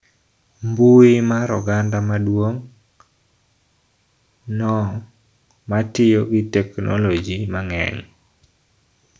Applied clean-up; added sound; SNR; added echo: none; none; none; none.